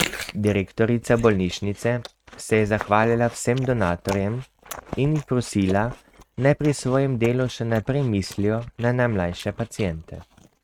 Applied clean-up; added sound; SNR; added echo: neural mask model RNNoise.